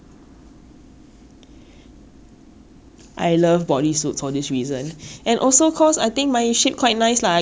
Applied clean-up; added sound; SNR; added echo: none; none; none; none.